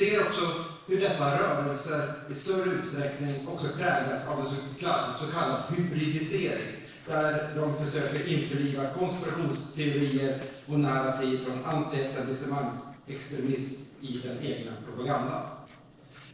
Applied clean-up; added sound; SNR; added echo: neural separator model SepFormer DNS4.